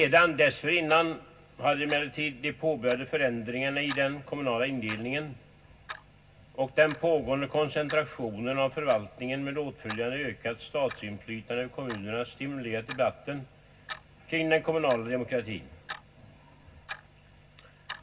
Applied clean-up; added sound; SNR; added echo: none; Clock; 19 dB; reverberation time 0.4 s.